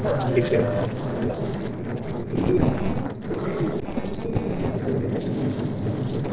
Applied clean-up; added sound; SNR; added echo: neural separator model SepFormer DNS4.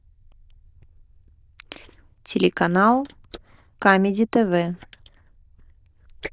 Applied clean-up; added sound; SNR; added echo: neural diffusion model UNIVERSE++.